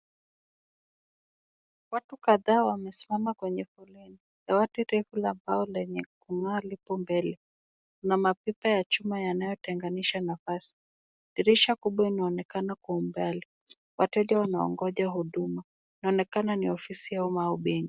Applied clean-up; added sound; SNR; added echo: none; none; none; none.